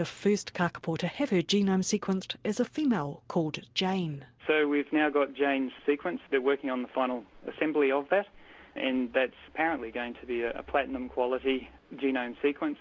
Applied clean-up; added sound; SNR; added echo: none; none; none; none.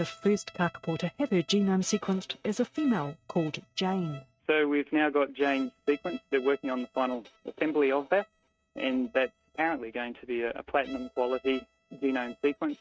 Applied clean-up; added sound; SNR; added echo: neural mask model RNNoise.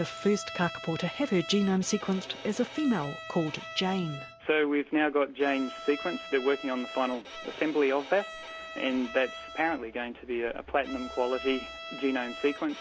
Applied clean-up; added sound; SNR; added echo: none; Bowed string instrument; 13 dB; none.